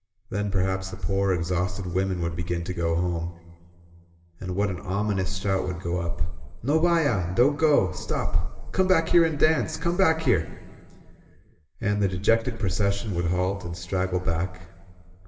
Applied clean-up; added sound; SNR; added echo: none; none; none; reverberation time 2.2 s.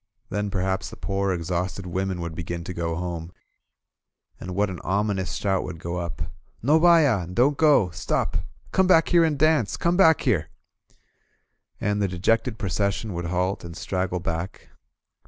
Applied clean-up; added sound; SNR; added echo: none; none; none; none.